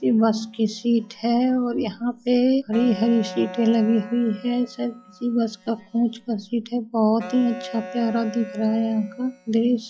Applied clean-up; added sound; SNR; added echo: classical method log-MMSE.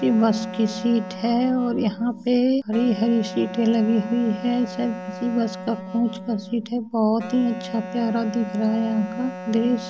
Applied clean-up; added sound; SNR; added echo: none; Wind instrument, woodwind instrument; 12 dB; none.